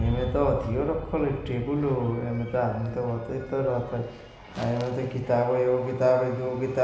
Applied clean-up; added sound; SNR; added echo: none; Boom; 13 dB; reverberation time 1.1 s.